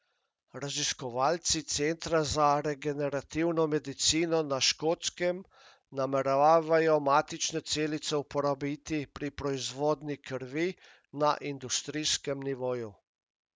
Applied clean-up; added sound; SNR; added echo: none; none; none; none.